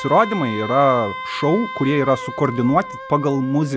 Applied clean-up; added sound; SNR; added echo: none; Wind instrument, woodwind instrument; 11 dB; none.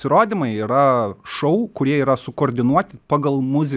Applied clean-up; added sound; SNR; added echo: none; none; none; none.